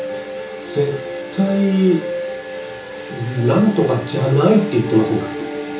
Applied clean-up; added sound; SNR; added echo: none; Domestic sounds, home sounds; 19 dB; reverberation time 0.6 s.